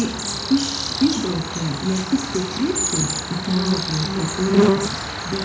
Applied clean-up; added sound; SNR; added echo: none; Cricket; 0 dB; reverberation time 0.6 s.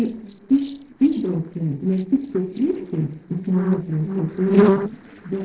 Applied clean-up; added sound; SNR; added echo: neural separator model SepFormer DNS4.